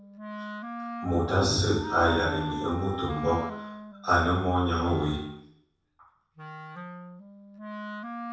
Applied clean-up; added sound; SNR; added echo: none; Wind instrument, woodwind instrument; 9 dB; reverberation time 0.7 s.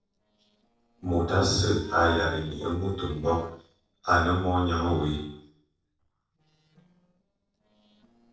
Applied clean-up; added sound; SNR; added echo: neural separator model SepFormer DNS4.